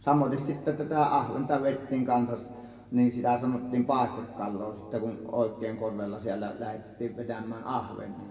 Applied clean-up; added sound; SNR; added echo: none; none; none; reverberation time 1.5 s.